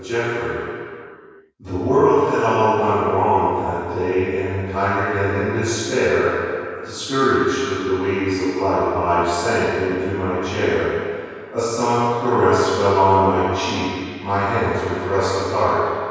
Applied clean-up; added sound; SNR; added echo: none; none; none; reverberation time 2.2 s.